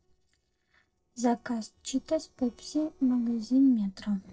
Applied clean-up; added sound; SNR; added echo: neural separator model SepFormer DNS4.